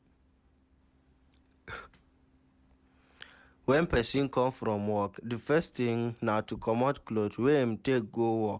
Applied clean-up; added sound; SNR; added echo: none; none; none; none.